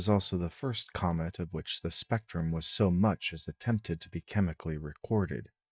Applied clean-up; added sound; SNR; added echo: neural mask model DeepFilterNet 3.